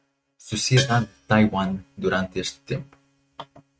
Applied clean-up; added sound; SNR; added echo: neural mask model RNNoise.